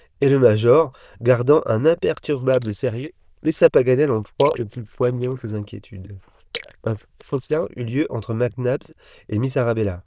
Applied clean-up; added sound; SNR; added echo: neural diffusion model UNIVERSE++.